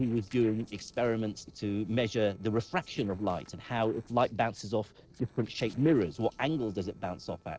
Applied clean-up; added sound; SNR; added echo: neural separator model SepFormer DNS4.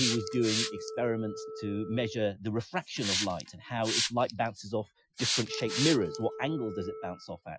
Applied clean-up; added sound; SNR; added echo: classical method Wiener filter.